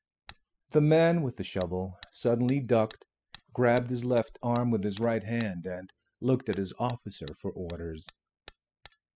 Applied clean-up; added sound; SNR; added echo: classical method spectral subtraction.